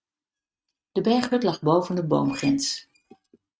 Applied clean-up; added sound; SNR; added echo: neural mask model RNNoise.